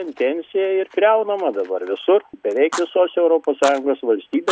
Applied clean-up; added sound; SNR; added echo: none; Fire; 17 dB; none.